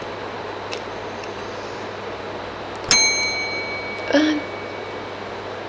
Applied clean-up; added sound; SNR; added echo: none; Bell; 1 dB; none.